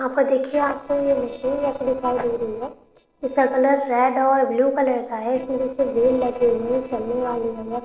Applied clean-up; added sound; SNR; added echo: neural separator model SepFormer DNS4.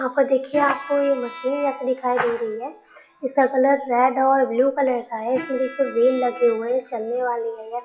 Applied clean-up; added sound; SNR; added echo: classical method WPE with log-MMSE.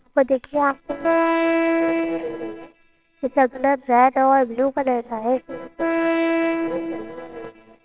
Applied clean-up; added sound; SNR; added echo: neural separator model SepFormer WHAMR!.